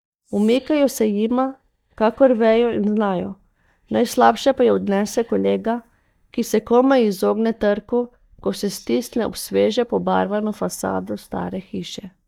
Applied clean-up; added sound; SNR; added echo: neural mask model DeepFilterNet 3.